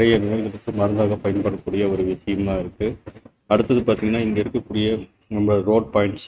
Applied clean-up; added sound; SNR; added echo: neural mask model RNNoise.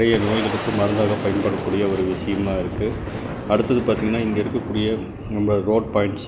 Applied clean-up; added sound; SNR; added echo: none; Boom; 7 dB; none.